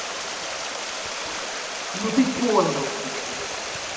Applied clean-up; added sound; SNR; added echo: none; Stream; 2 dB; reverberation time 2.3 s.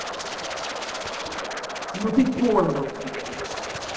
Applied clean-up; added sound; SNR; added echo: neural separator model SepFormer DNS4.